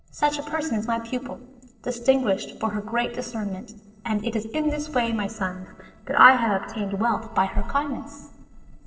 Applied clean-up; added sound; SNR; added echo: neural separator model SepFormer DNS4.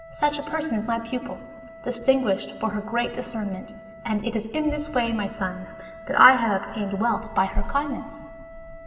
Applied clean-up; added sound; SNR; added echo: none; Wind instrument, woodwind instrument; 18 dB; reverberation time 1.9 s.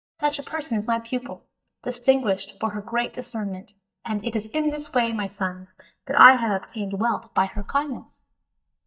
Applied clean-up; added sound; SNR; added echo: neural mask model DeepFilterNet 3.